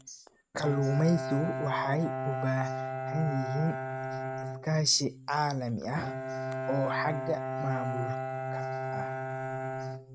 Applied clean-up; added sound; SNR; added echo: neural mask model RNNoise.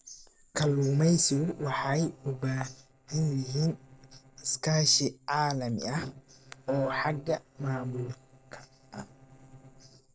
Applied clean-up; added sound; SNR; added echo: neural separator model SepFormer DNS4.